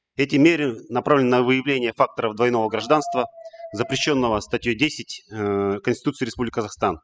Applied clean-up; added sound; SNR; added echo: classical method spectral subtraction.